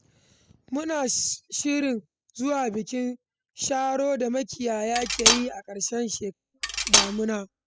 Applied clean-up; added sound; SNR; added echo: classical method spectral subtraction.